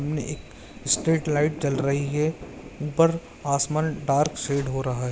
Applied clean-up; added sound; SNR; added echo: none; Thunder; 16 dB; none.